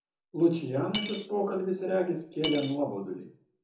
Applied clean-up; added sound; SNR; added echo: none; Cutlery, silverware / Dishes, pots, and pans; 8 dB; reverberation time 0.6 s.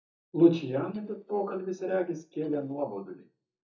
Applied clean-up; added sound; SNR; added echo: neural mask model DeepFilterNet 3.